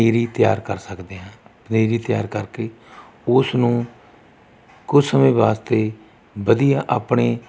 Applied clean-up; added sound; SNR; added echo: none; none; none; none.